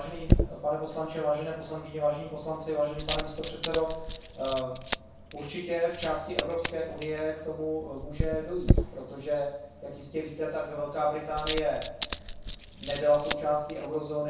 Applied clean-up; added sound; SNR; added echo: none; Coin (dropping); 2 dB; reverberation time 0.6 s.